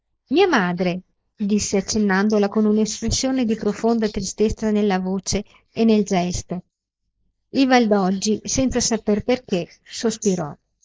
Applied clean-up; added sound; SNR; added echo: neural mask model Resemble Enhance denoiser.